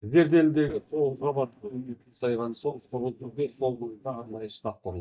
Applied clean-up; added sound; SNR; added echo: neural mask model DeepFilterNet 3.